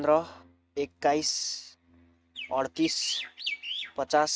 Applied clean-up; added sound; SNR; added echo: neural mask model RNNoise.